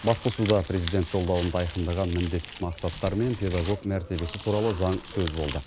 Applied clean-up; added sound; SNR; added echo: none; Crumpling, crinkling; 10 dB; none.